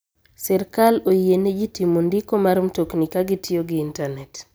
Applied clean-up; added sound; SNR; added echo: none; none; none; none.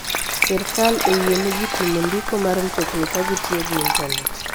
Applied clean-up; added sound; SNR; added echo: none; Applause / Crowd / Cheering + Fill (with liquid) / Trickle, dribble / Glass; 1 dB; none.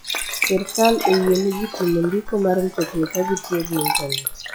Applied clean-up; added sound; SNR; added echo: classical method log-MMSE.